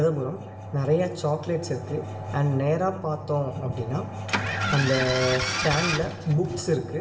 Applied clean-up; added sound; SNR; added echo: none; Engine starting; 3 dB; reverberation time 1.0 s.